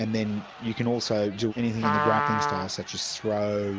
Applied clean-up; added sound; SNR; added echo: none; Trumpet; 3 dB; none.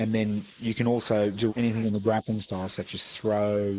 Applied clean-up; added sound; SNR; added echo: neural mask model Resemble Enhance denoiser.